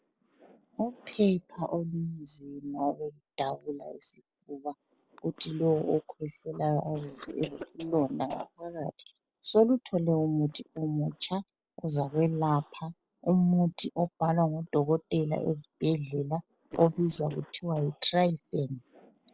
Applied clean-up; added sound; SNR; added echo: neural separator model SepFormer DNS4.